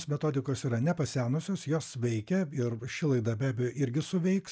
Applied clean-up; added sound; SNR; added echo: none; none; none; none.